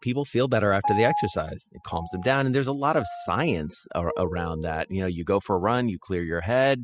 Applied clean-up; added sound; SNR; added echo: classical method spectral subtraction.